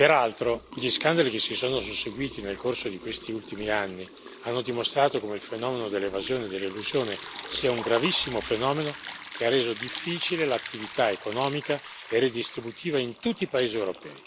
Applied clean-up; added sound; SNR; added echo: none; Liquid; 14 dB; none.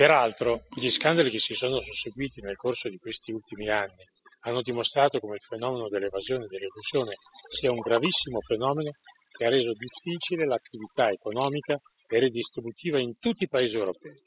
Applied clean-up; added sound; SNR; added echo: classical method spectral subtraction.